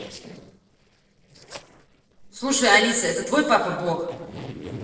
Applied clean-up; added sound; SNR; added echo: neural separator model SepFormer DNS4.